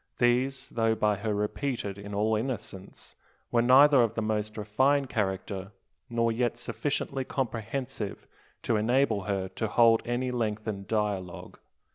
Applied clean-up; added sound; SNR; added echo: none; none; none; none.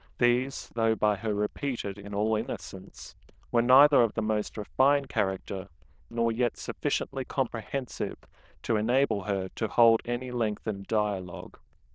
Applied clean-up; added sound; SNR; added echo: neural diffusion model UNIVERSE++.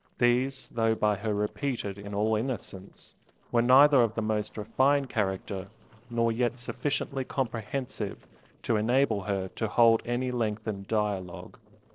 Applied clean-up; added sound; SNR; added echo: neural separator model SepFormer DNS4.